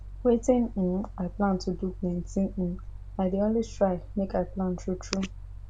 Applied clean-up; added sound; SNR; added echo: none; Mechanical fan; 12 dB; none.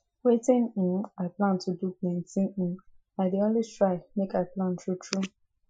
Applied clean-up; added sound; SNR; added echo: classical method Wiener filter.